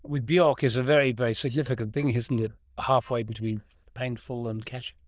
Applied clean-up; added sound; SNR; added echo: neural diffusion model UNIVERSE++.